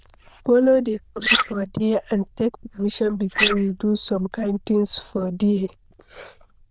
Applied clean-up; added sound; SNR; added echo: neural diffusion model UNIVERSE++.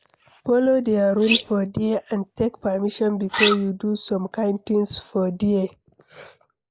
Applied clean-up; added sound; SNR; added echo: neural mask model Resemble Enhance denoiser.